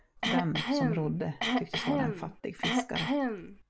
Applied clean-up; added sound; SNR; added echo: none; Cough; -3 dB; none.